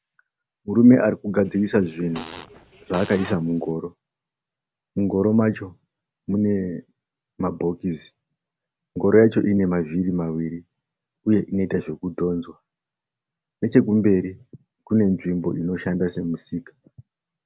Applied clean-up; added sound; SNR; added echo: none; Fart; 17 dB; none.